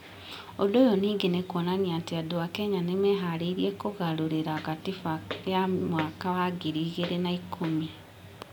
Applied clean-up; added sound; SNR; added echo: none; none; none; none.